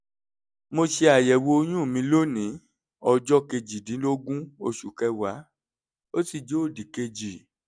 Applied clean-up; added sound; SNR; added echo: none; none; none; none.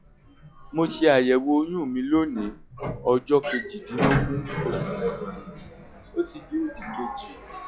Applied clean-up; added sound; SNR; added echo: classical method log-MMSE.